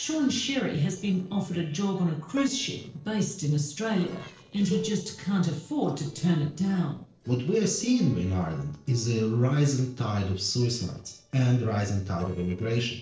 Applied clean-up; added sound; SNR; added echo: neural separator model SepFormer DNS4.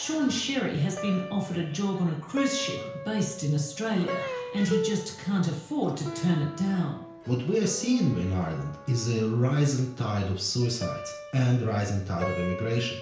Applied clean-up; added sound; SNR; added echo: none; Plucked string instrument; 11 dB; reverberation time 0.5 s.